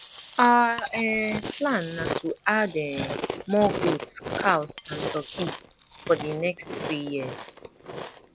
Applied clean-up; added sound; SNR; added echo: none; Chewing, mastication; 6 dB; none.